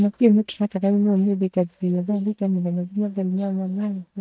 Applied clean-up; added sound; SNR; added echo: neural mask model DeepFilterNet 3.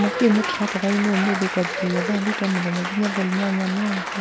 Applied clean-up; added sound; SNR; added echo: none; Applause; 5 dB; none.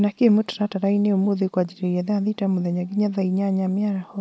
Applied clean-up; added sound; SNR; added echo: none; none; none; none.